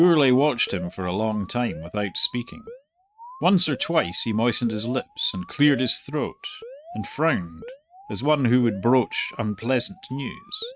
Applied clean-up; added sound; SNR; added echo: neural mask model RNNoise.